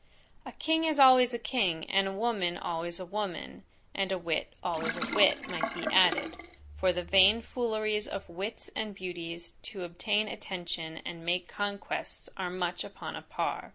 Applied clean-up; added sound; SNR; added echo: none; Sink (filling or washing); 6 dB; none.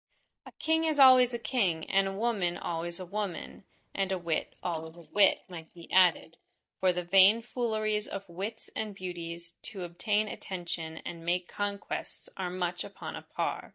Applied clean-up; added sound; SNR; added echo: neural mask model DeepFilterNet 3.